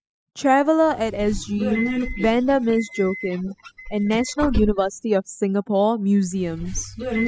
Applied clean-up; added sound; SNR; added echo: classical method spectral subtraction.